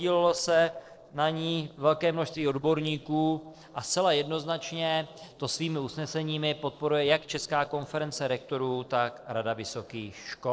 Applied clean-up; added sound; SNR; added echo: neural separator model SepFormer DNS4.